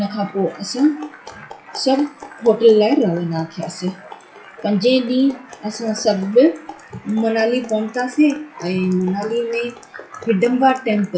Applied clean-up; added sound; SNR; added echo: classical method WPE with log-MMSE.